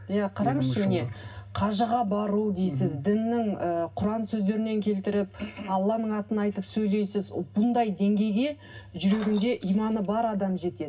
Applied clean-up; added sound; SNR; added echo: none; Keys jangling; 18 dB; reverberation time 0.4 s.